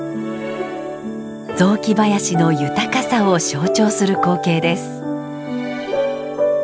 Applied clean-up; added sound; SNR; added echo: none; none; none; none.